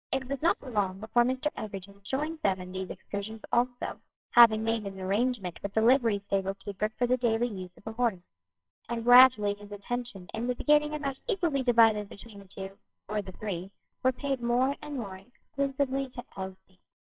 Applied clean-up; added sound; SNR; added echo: neural separator model SepFormer WHAMR!.